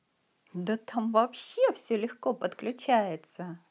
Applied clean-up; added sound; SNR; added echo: none; none; none; none.